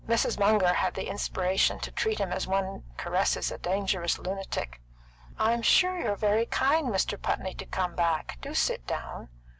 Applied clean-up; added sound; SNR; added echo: none; none; none; none.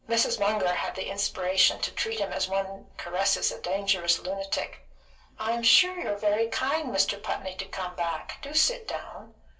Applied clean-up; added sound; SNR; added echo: none; none; none; reverberation time 0.3 s.